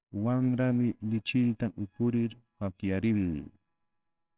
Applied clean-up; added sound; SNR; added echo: neural separator model SepFormer WHAMR!.